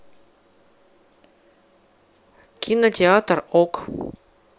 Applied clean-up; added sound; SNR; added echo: none; none; none; none.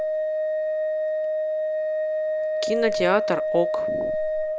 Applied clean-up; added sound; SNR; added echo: none; Organ; -4 dB; none.